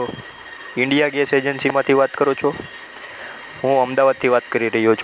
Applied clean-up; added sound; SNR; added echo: none; Screech; 19 dB; none.